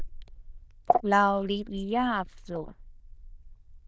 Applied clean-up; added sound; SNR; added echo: neural diffusion model UNIVERSE++.